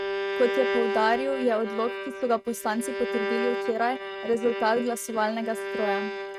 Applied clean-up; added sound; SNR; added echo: neural mask model RNNoise.